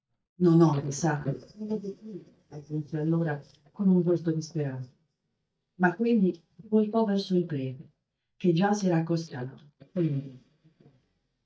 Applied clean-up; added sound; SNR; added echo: neural mask model DeepFilterNet 3.